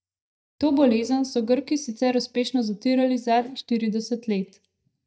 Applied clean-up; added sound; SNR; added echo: neural mask model DeepFilterNet 3.